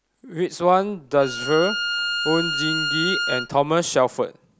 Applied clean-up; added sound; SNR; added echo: none; Bowed string instrument; 3 dB; none.